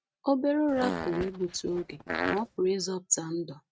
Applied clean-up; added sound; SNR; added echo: neural mask model RNNoise.